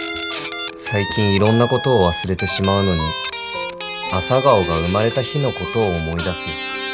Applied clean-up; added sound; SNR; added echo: none; Guitar; 8 dB; none.